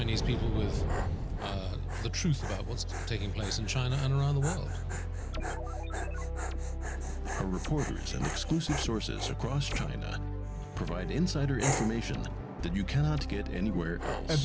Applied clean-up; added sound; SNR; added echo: none; Dog; 12 dB; none.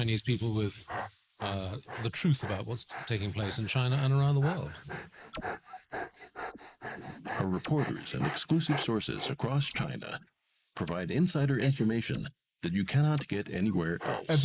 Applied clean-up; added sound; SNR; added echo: neural mask model Resemble Enhance denoiser.